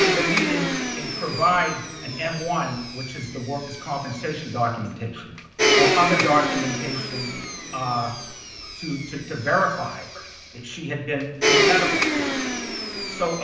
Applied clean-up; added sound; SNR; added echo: none; Domestic sounds, home sounds; -1 dB; reverberation time 0.8 s.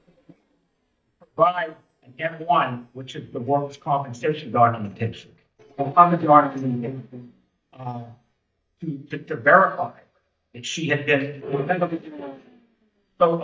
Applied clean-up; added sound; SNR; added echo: neural mask model DeepFilterNet 3.